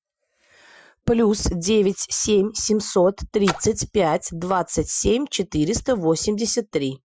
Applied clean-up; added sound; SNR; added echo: classical method Wiener filter.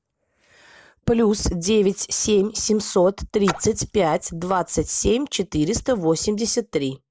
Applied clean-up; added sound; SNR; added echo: neural mask model Resemble Enhance denoiser.